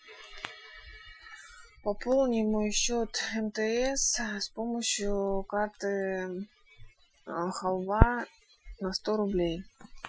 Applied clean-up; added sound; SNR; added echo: classical method Wiener filter.